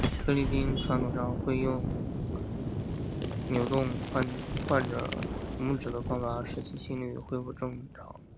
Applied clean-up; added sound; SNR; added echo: none; Boom; 1 dB; none.